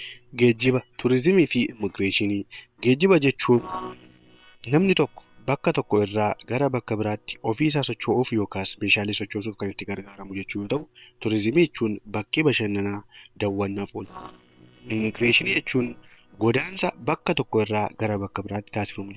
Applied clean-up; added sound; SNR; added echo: neural separator model SepFormer WHAM!.